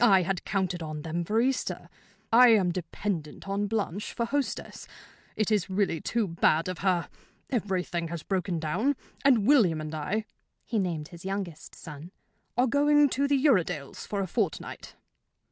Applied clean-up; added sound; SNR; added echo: none; none; none; none.